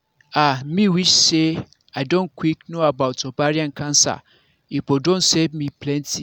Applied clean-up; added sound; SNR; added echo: none; none; none; none.